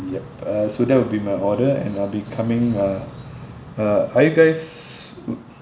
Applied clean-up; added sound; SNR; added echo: none; none; none; none.